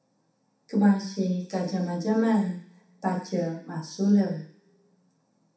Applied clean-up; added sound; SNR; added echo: none; none; none; reverberation time 0.7 s.